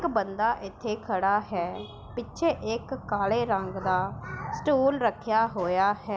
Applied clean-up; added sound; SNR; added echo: none; none; none; none.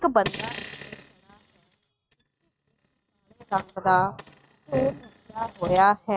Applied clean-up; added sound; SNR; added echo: neural mask model RNNoise.